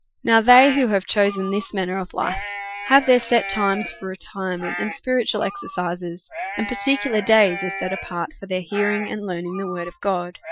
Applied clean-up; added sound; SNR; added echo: classical method Wiener filter.